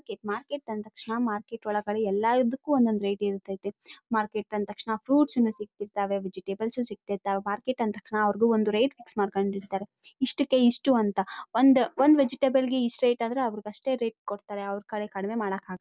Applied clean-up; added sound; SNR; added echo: none; none; none; none.